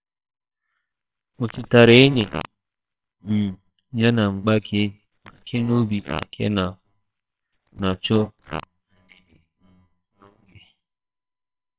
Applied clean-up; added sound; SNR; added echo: neural separator model SepFormer WHAMR!.